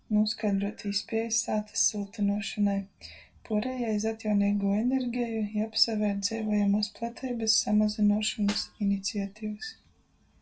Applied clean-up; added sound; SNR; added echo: none; Snare drum; 18 dB; reverberation time 0.2 s.